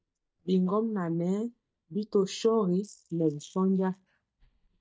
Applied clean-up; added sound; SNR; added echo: neural mask model DeepFilterNet 3.